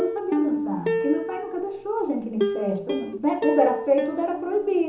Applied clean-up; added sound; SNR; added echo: none; Plucked string instrument; 3 dB; reverberation time 1.2 s.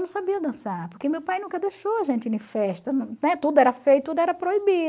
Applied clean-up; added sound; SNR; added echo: none; none; none; none.